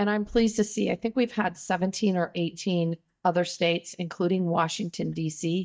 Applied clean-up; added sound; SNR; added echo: neural mask model DeepFilterNet 3.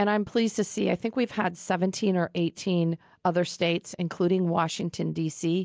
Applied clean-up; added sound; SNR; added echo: none; none; none; none.